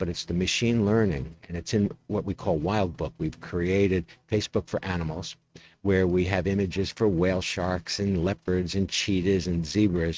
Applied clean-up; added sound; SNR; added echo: neural mask model RNNoise.